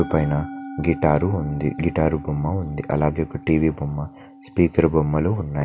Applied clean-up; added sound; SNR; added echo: none; Musical instrument; 15 dB; none.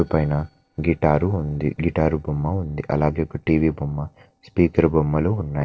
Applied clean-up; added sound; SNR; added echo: neural separator model SepFormer DNS4.